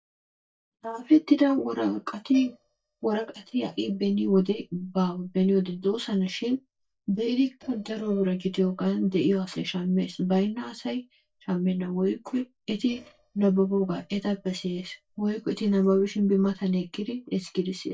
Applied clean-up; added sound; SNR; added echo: neural mask model DeepFilterNet 3.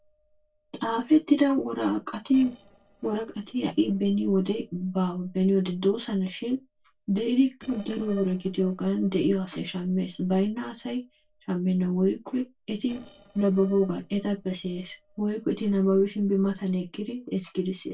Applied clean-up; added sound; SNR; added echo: neural separator model SepFormer DNS4.